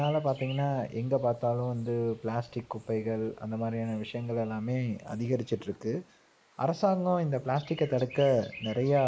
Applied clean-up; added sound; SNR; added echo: neural mask model Resemble Enhance denoiser.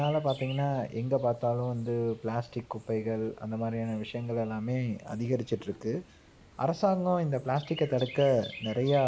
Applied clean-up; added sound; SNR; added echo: none; Chirp, tweet; 20 dB; none.